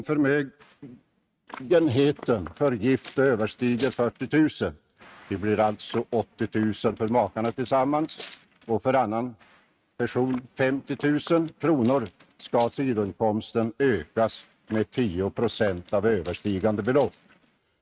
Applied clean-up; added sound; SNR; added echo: neural mask model RNNoise.